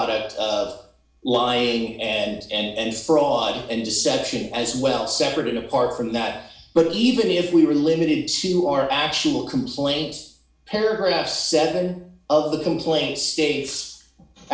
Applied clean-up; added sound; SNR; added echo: none; none; none; reverberation time 0.5 s.